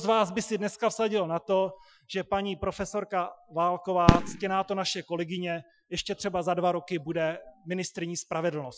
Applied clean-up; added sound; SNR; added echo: classical method Wiener filter.